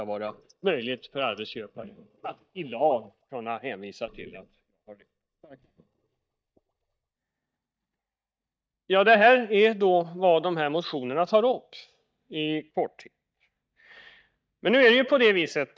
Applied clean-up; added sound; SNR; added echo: neural mask model DeepFilterNet 3.